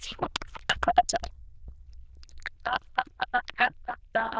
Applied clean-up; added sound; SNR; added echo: neural diffusion model UNIVERSE++.